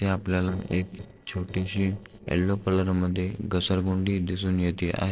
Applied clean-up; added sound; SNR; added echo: neural separator model SepFormer DNS4.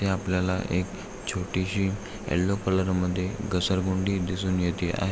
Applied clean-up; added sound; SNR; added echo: none; none; none; none.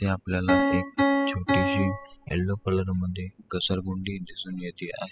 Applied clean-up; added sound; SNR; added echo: classical method spectral subtraction.